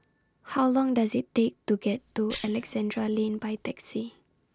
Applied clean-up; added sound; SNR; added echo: none; Cough; 18 dB; none.